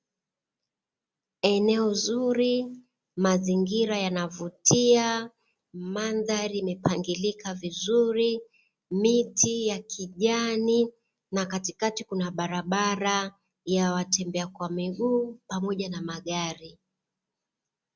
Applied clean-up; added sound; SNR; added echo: none; none; none; none.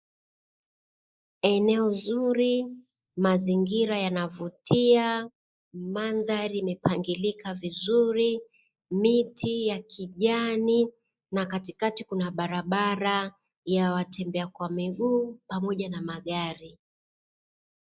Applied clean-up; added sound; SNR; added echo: neural mask model Resemble Enhance denoiser.